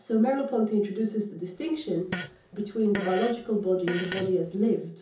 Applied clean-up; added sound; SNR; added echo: none; Fart; 10 dB; reverberation time 0.6 s.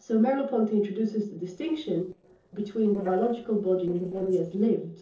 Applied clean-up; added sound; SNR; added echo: neural separator model SepFormer DNS4.